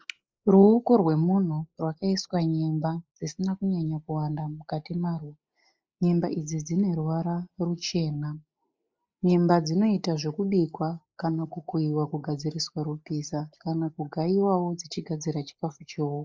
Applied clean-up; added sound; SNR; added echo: neural mask model Resemble Enhance denoiser.